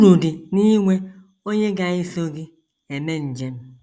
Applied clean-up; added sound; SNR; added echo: none; none; none; none.